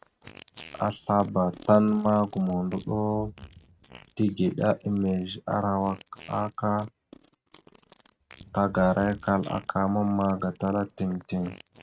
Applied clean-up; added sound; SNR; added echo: neural mask model RNNoise.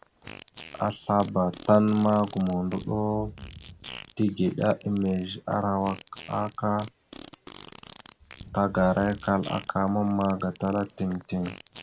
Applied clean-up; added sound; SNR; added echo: none; Fart; 19 dB; none.